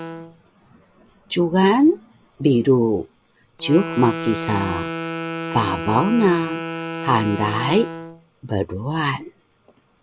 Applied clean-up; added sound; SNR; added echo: none; Wind instrument, woodwind instrument; 10 dB; none.